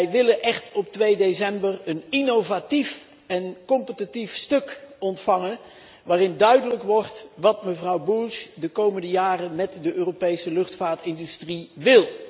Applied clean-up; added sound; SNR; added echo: none; none; none; none.